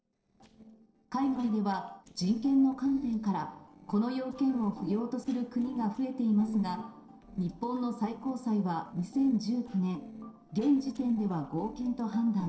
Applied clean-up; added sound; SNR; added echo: neural separator model SepFormer DNS4.